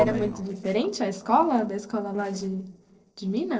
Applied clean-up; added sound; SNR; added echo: neural separator model SepFormer DNS4.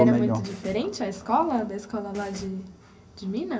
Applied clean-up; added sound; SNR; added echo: none; Snare drum; 20 dB; reverberation time 2.7 s.